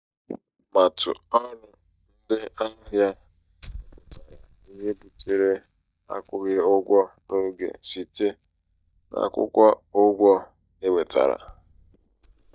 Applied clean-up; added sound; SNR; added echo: neural mask model DeepFilterNet 3.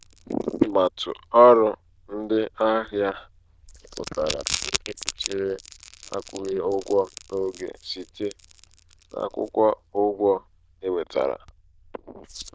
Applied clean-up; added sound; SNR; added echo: neural diffusion model UNIVERSE++.